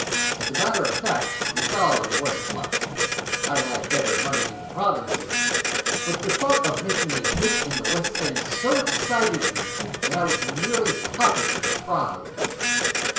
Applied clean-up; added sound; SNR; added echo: none; Printer; -2 dB; reverberation time 0.6 s.